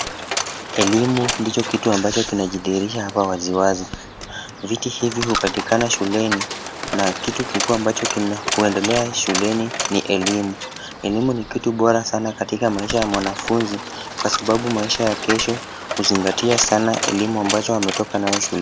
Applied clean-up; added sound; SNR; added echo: none; Coin (dropping) + Bird; 6 dB; none.